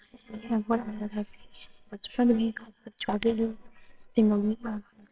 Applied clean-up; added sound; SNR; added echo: neural separator model SepFormer WHAMR!.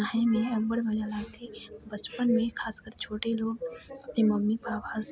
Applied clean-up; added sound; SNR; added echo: none; none; none; none.